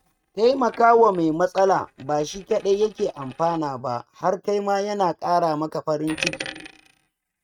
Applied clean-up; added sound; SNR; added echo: neural mask model RNNoise.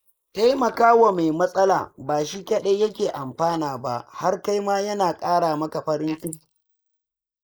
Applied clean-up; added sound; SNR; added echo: neural mask model Resemble Enhance denoiser.